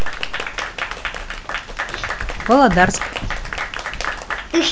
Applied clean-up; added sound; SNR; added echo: none; Applause / Crowd; 7 dB; none.